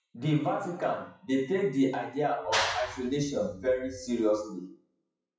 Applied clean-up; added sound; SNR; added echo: classical method WPE with log-MMSE.